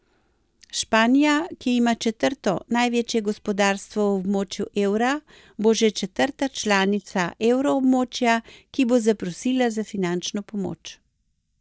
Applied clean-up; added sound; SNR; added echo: neural mask model DeepFilterNet 3.